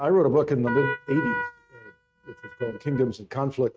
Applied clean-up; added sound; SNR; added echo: neural mask model RNNoise.